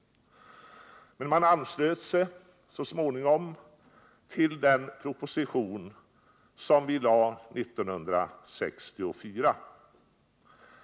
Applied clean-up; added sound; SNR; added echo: none; none; none; none.